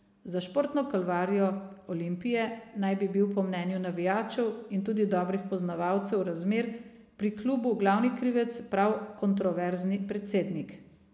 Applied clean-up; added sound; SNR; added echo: none; none; none; none.